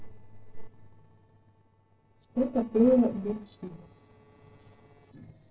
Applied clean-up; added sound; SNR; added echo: neural separator model SepFormer DNS4.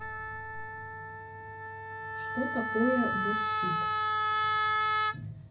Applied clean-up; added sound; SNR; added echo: none; Wind instrument, woodwind instrument; -5 dB; reverberation time 0.4 s.